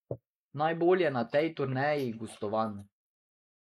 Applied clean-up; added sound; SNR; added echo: neural mask model Resemble Enhance denoiser.